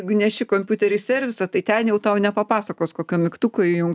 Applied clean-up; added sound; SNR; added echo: none; none; none; none.